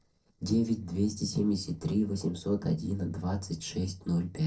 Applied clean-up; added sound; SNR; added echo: neural separator model SepFormer DNS4.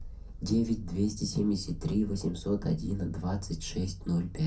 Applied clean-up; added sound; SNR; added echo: none; Purr; 12 dB; reverberation time 0.3 s.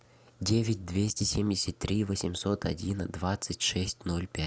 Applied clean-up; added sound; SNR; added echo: none; none; none; none.